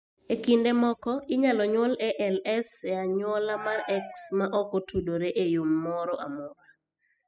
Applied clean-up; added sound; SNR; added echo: classical method spectral subtraction.